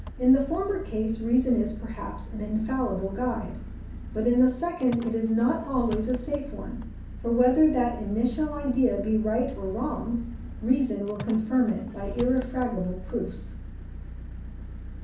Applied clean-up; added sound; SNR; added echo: none; Engine; 10 dB; reverberation time 0.6 s.